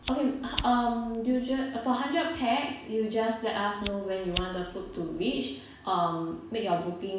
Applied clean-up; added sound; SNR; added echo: none; Fire; 6 dB; reverberation time 0.7 s.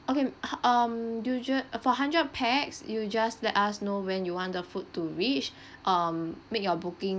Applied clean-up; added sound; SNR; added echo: none; none; none; none.